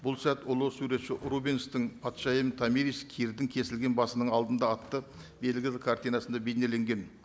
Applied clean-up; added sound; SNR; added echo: none; none; none; none.